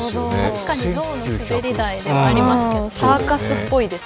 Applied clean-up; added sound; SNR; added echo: none; none; none; none.